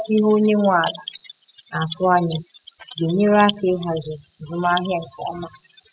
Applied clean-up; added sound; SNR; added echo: classical method spectral subtraction.